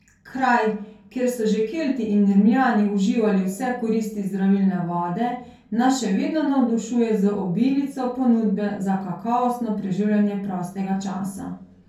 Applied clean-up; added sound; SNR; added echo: none; none; none; reverberation time 0.3 s.